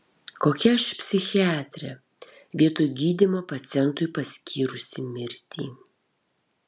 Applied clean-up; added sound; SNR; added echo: none; none; none; none.